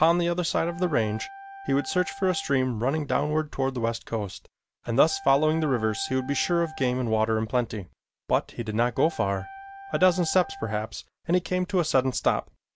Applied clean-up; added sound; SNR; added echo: none; Wind instrument, woodwind instrument; 18 dB; none.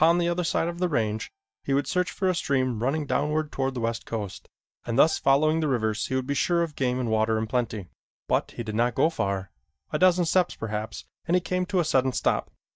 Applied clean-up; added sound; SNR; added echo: neural mask model DeepFilterNet 3.